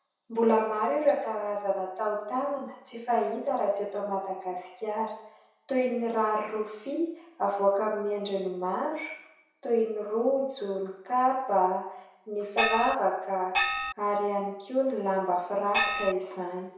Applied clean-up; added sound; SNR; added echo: none; Gong; -1 dB; reverberation time 0.7 s.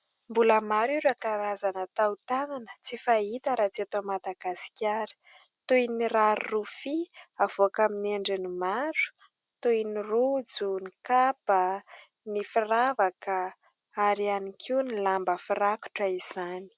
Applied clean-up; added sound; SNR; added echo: none; none; none; none.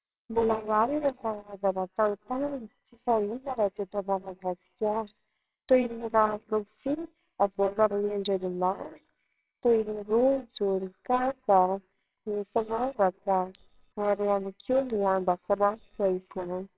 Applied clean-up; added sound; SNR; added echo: neural separator model SepFormer WHAMR!.